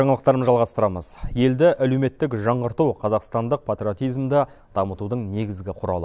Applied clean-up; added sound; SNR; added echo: none; none; none; none.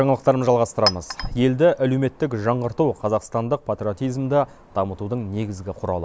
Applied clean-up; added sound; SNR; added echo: none; Chink, clink; 15 dB; none.